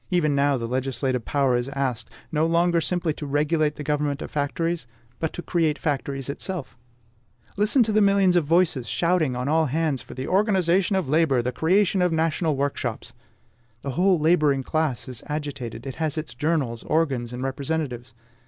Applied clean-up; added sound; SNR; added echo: none; none; none; none.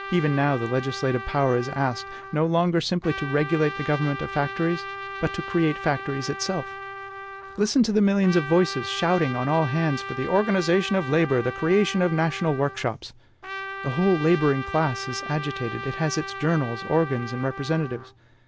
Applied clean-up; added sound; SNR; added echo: none; Trumpet; 11 dB; none.